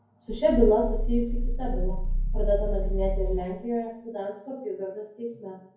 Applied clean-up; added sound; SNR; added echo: none; Growling; -2 dB; reverberation time 0.9 s.